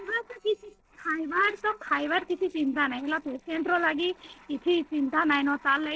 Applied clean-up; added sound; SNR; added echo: neural separator model SepFormer DNS4.